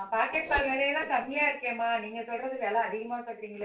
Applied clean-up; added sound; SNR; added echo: neural separator model SepFormer DNS4.